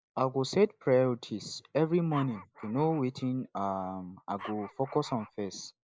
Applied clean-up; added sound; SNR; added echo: neural mask model Resemble Enhance denoiser.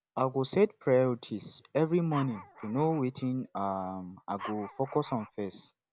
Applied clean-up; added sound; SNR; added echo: none; Dog; 15 dB; none.